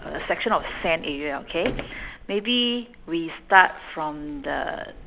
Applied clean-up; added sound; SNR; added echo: none; Sliding door; 15 dB; none.